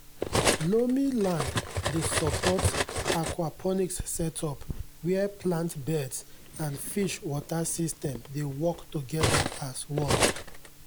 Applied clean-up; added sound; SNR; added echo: none; Cutlery, silverware; 2 dB; none.